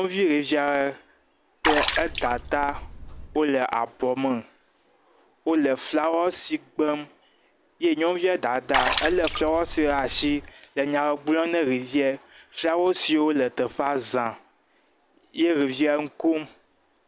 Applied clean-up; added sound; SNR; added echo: none; Water / Splash, splatter; 4 dB; none.